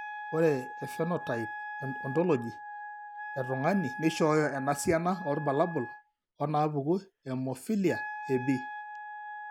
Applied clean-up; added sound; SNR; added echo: none; Wind instrument, woodwind instrument; 10 dB; none.